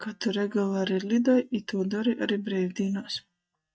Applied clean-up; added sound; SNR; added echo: neural mask model DeepFilterNet 3.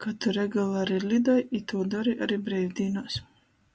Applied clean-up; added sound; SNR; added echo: none; none; none; none.